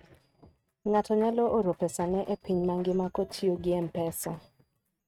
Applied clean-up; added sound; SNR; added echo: neural mask model RNNoise.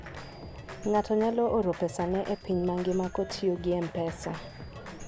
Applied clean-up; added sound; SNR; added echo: none; Drum kit; 14 dB; none.